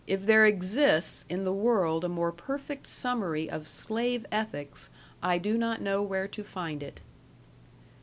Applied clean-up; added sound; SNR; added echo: none; none; none; none.